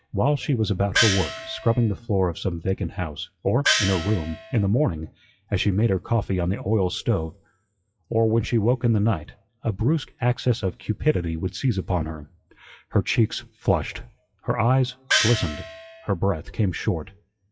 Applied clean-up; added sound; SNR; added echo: classical method WPE with log-MMSE.